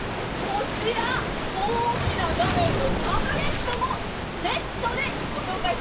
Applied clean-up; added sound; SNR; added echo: none; Waves, surf; -2 dB; reverberation time 0.2 s.